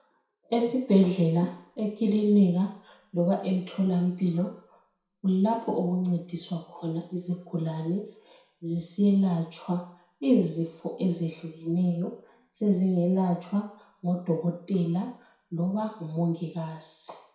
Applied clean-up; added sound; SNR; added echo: none; none; none; reverberation time 0.6 s.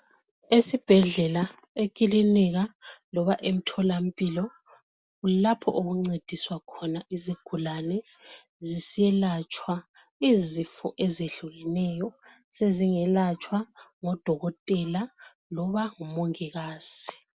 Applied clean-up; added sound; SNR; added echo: none; none; none; none.